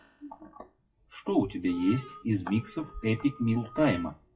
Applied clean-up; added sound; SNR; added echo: classical method WPE with log-MMSE.